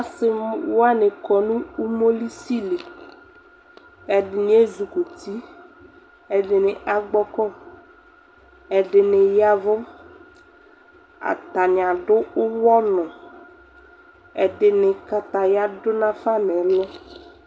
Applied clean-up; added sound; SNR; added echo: none; none; none; none.